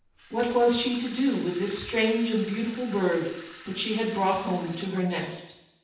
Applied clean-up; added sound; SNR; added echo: none; Sink (filling or washing) / Water tap, faucet; 20 dB; reverberation time 0.9 s.